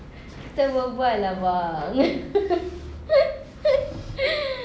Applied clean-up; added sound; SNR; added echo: none; none; none; none.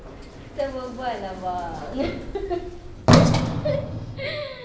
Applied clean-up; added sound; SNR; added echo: none; Sliding door; -5 dB; reverberation time 1.3 s.